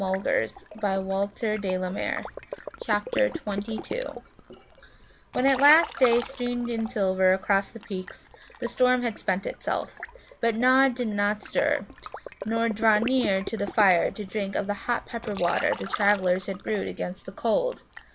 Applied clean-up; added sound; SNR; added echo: none; Liquid; 13 dB; none.